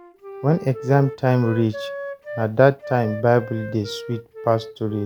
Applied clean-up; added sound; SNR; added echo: none; Wind instrument, woodwind instrument; 13 dB; none.